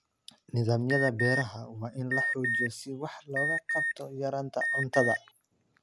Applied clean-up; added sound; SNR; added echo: none; Alarm; 2 dB; none.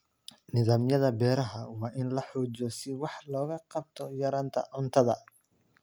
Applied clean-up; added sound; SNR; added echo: none; none; none; none.